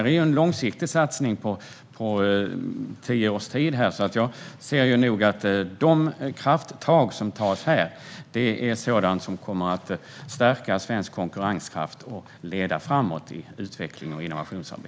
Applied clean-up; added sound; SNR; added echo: none; none; none; none.